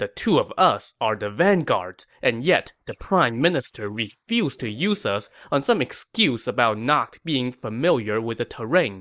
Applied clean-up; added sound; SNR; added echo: neural mask model Resemble Enhance denoiser.